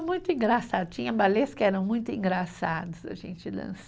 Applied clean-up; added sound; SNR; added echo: none; none; none; none.